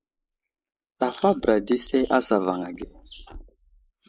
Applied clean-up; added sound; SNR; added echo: neural mask model Resemble Enhance denoiser.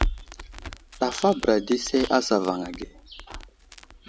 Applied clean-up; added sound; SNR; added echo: none; Crackle; 8 dB; none.